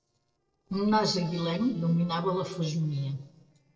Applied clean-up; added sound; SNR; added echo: neural separator model SepFormer DNS4.